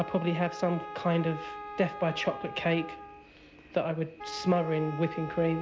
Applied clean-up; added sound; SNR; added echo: none; Wind instrument, woodwind instrument; 11 dB; none.